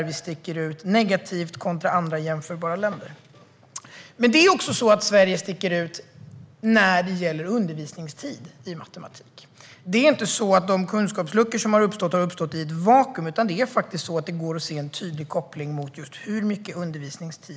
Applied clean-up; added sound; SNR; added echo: none; none; none; none.